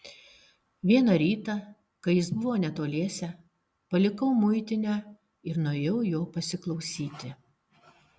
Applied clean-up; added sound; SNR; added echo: none; none; none; none.